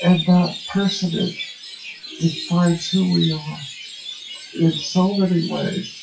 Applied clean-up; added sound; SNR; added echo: classical method WPE with log-MMSE.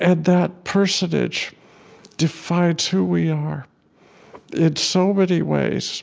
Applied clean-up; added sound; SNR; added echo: none; none; none; none.